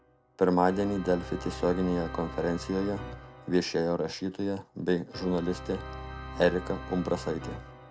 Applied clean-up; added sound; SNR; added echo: none; Organ; 12 dB; none.